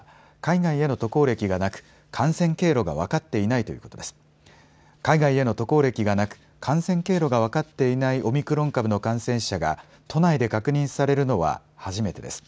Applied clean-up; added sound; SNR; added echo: none; none; none; none.